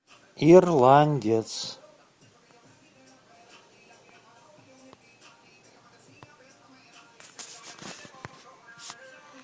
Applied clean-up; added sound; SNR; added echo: none; none; none; none.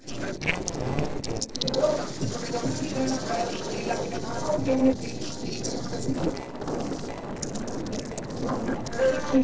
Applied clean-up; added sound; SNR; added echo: neural separator model SepFormer DNS4.